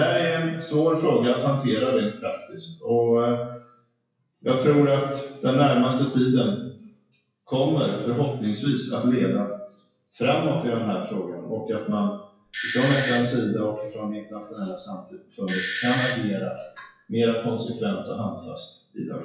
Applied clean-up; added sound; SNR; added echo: classical method WPE with log-MMSE.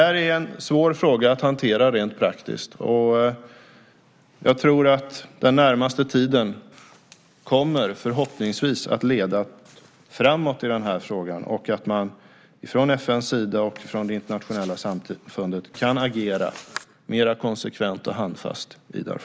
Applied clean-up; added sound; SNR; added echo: none; none; none; none.